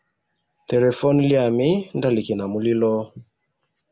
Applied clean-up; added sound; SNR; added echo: none; none; none; none.